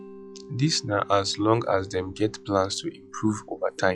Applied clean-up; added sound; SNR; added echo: classical method log-MMSE.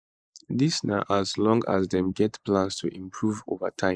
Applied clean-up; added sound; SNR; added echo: neural mask model Resemble Enhance denoiser.